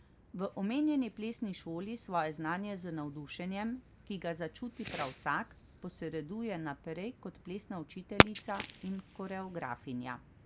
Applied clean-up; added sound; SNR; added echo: none; Fireworks; 1 dB; none.